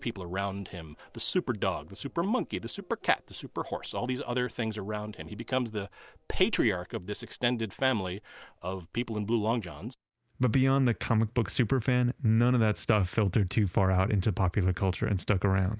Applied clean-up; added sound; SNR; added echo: none; none; none; none.